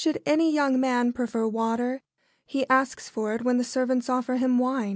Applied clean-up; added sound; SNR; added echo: none; none; none; none.